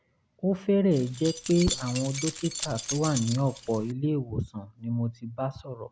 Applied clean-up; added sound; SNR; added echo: none; Keys jangling; 8 dB; none.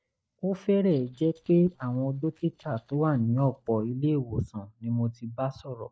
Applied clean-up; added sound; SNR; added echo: neural mask model DeepFilterNet 3.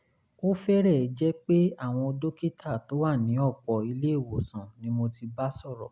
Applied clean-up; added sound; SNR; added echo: none; none; none; none.